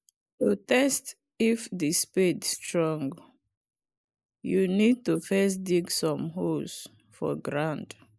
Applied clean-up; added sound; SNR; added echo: neural mask model Resemble Enhance denoiser.